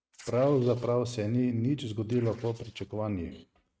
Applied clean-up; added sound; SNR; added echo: neural mask model RNNoise.